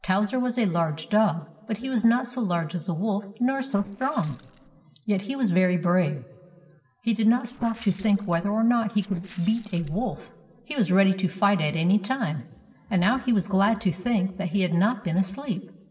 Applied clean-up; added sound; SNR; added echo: neural separator model SepFormer DNS4.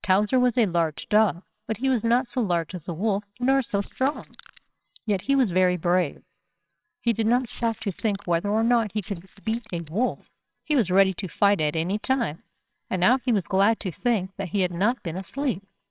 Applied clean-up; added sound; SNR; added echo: neural separator model SepFormer WHAMR!.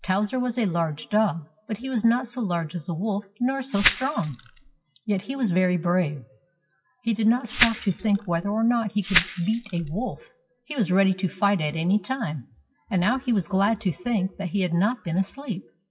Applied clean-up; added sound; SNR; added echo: classical method WPE with log-MMSE.